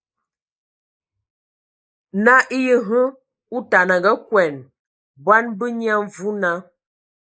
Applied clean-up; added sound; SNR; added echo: neural mask model Resemble Enhance denoiser.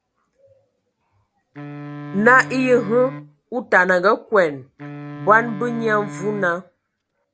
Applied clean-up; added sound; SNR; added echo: none; Wind instrument, woodwind instrument; 14 dB; none.